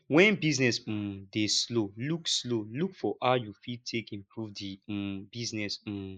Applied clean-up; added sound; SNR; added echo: neural mask model Resemble Enhance denoiser.